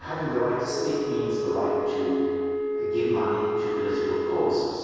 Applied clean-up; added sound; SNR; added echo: none; Wind instrument, woodwind instrument; 1 dB; reverberation time 2.2 s.